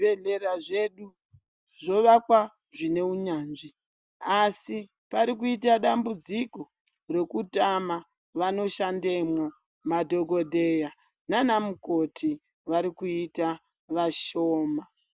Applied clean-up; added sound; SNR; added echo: none; none; none; none.